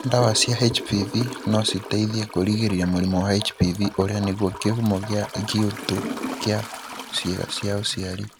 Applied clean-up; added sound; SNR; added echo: none; Toilet flush / Gurgling; 11 dB; none.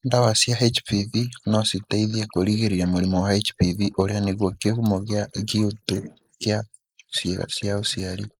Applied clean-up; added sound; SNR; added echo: neural mask model Resemble Enhance denoiser.